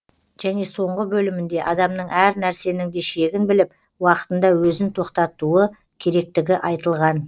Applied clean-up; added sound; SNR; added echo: neural separator model SepFormer DNS4.